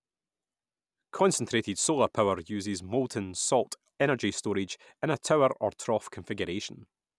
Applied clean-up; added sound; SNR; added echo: none; none; none; none.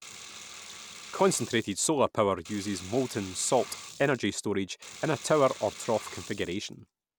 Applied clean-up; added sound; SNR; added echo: none; Sink (filling or washing) / Water; 16 dB; none.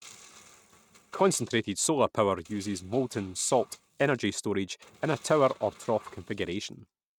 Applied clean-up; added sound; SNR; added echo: neural mask model RNNoise.